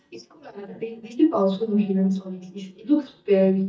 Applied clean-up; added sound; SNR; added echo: neural mask model DeepFilterNet 3.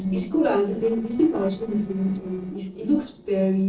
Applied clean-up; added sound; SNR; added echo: neural separator model SepFormer DNS4.